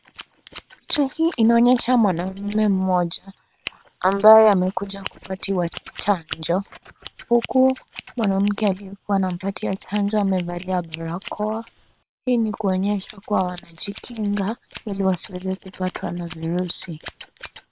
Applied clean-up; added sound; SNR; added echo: neural separator model SepFormer WHAM!.